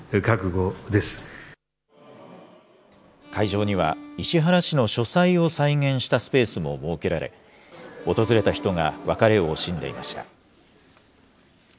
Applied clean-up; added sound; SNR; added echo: none; Bowed string instrument; 19 dB; none.